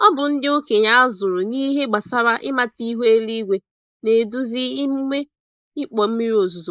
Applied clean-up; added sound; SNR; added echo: neural mask model Resemble Enhance denoiser.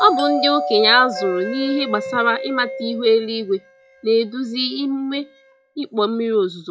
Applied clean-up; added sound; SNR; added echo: classical method log-MMSE.